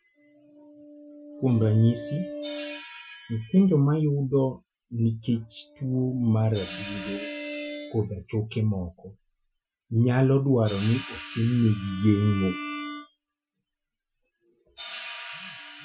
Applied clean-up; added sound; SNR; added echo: classical method Wiener filter.